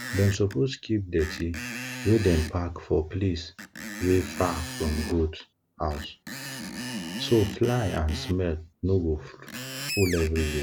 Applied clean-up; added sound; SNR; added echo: none; Screech; 10 dB; none.